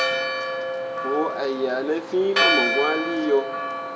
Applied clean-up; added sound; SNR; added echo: none; Church bell; 0 dB; reverberation time 0.9 s.